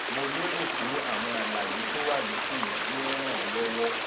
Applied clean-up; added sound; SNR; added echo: none; Stream; -4 dB; reverberation time 0.9 s.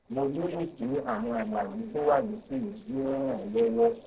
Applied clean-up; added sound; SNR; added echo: neural separator model SepFormer DNS4.